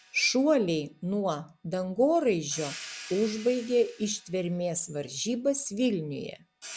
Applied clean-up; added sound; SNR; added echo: none; Hi-hat; 20 dB; none.